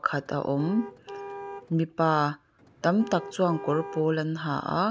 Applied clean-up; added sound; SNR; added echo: none; Car; 14 dB; none.